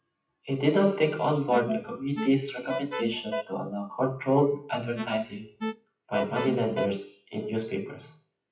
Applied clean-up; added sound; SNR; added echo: classical method WPE with log-MMSE.